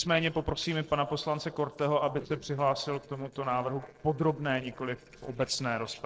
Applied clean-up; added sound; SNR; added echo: neural separator model SepFormer DNS4.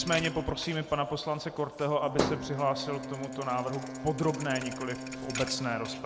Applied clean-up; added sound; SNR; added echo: none; Thump, thud + Brass instrument; 6 dB; none.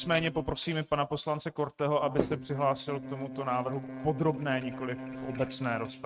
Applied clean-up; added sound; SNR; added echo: neural mask model RNNoise.